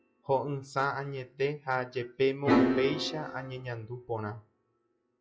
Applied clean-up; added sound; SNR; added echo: classical method WPE with log-MMSE.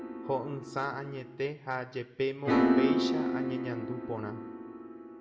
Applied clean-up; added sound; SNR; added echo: none; Piano; -5 dB; reverberation time 0.9 s.